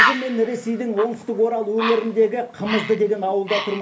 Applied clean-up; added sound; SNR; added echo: none; Bird; 5 dB; reverberation time 0.3 s.